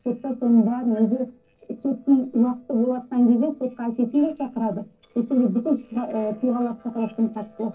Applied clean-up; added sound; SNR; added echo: neural separator model SepFormer DNS4.